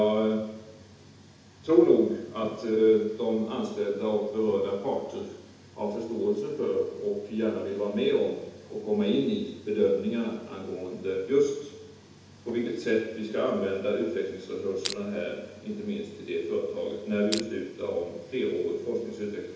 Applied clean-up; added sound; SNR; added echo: none; Crushing; 8 dB; reverberation time 0.8 s.